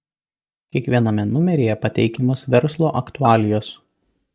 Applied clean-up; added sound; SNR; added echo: neural mask model DeepFilterNet 3.